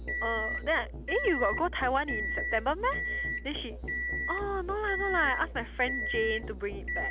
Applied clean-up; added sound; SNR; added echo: none; Microwave oven + Musical instrument; 2 dB; none.